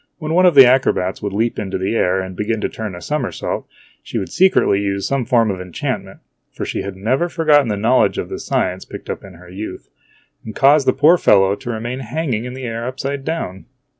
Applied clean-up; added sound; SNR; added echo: none; none; none; none.